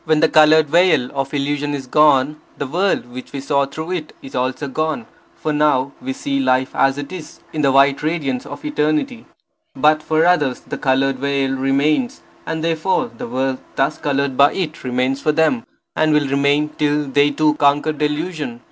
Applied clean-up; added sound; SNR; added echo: none; none; none; none.